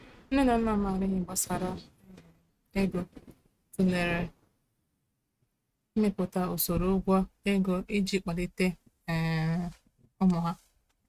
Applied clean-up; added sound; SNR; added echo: neural mask model RNNoise.